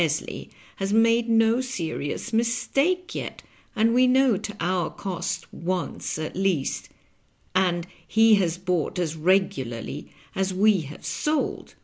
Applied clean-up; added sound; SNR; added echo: none; none; none; none.